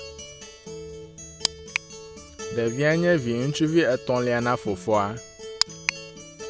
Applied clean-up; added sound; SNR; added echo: none; Acoustic guitar; 13 dB; none.